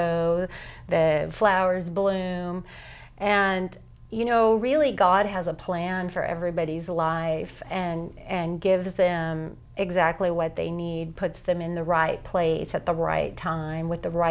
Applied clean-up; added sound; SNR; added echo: none; none; none; none.